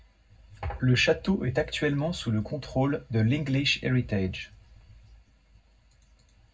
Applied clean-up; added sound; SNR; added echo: none; none; none; reverberation time 0.3 s.